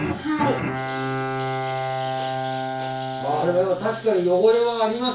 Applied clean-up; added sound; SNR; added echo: none; Bowed string instrument; 4 dB; reverberation time 0.3 s.